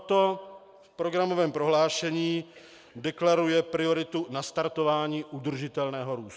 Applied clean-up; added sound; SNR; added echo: none; none; none; none.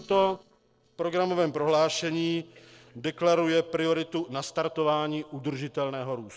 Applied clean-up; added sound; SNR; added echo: neural separator model SepFormer DNS4.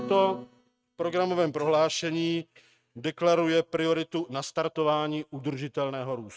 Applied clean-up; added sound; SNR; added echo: neural mask model RNNoise.